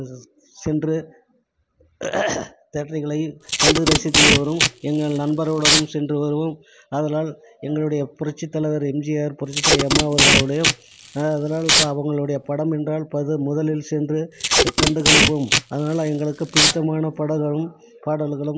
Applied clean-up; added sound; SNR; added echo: none; Packing tape, duct tape; -3 dB; none.